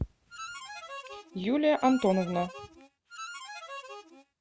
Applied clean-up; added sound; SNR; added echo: none; Harmonica; 12 dB; none.